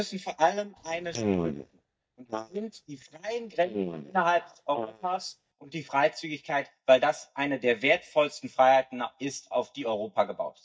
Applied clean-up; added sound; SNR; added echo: neural mask model DeepFilterNet 3.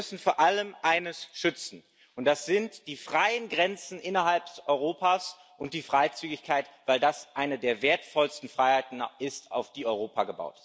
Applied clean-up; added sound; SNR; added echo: none; none; none; none.